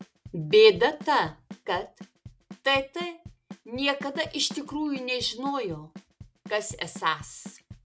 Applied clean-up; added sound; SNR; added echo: none; Bass drum / Snare drum / Drum kit; 19 dB; none.